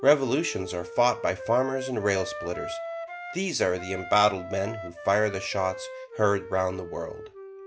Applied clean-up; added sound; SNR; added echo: none; Wind instrument, woodwind instrument; 11 dB; none.